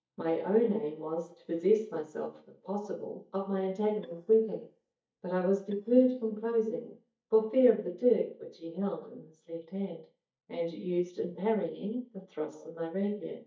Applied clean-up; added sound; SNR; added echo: neural mask model DeepFilterNet 3.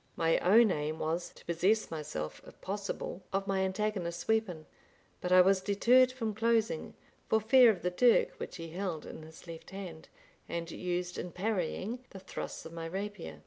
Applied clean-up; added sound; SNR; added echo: none; none; none; none.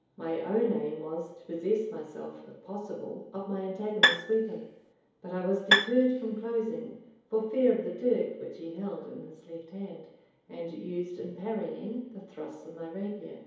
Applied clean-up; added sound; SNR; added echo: none; Bowed string instrument; -5 dB; reverberation time 2.2 s.